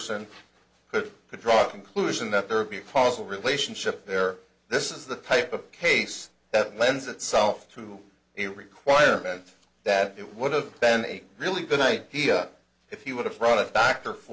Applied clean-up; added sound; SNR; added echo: none; none; none; none.